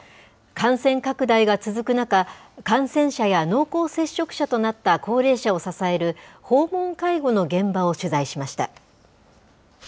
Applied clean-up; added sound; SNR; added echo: none; none; none; none.